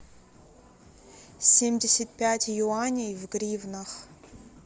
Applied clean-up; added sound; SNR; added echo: none; none; none; none.